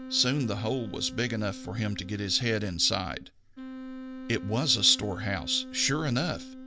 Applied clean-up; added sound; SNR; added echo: none; Wind instrument, woodwind instrument; 12 dB; none.